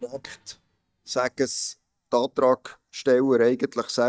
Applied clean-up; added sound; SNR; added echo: neural mask model DeepFilterNet 3.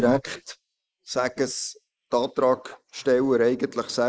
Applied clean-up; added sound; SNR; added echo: neural mask model Resemble Enhance denoiser.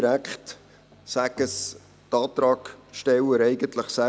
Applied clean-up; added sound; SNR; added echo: none; none; none; none.